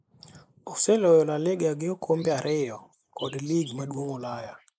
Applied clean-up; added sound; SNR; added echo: neural mask model Resemble Enhance denoiser.